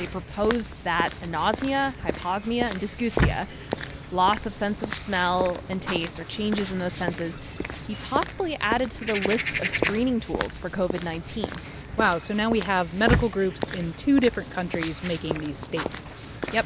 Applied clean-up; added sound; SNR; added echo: none; Walk, footsteps / Bird vocalization, bird call, bird song; 5 dB; none.